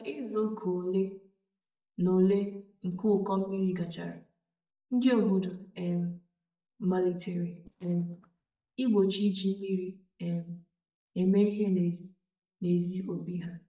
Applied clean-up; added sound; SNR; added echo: neural mask model DeepFilterNet 3.